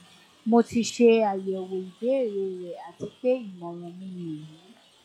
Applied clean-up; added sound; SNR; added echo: classical method log-MMSE.